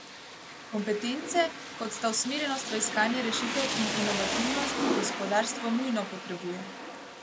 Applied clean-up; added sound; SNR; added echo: none; Rain; 2 dB; none.